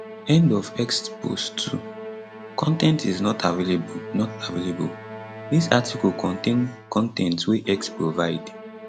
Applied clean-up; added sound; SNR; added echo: none; Musical instrument; 14 dB; none.